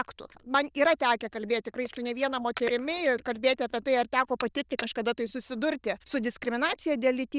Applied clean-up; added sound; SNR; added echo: neural diffusion model UNIVERSE++.